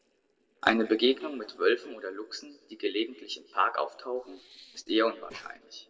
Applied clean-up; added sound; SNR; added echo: neural separator model SepFormer DNS4.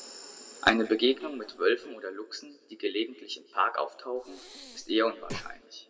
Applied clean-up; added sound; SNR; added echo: none; Breathing; 13 dB; reverberation time 1.3 s.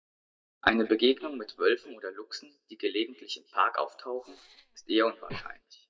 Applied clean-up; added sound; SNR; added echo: neural mask model DeepFilterNet 3.